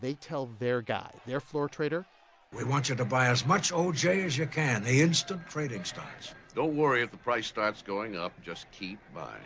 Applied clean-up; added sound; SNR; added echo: none; none; none; none.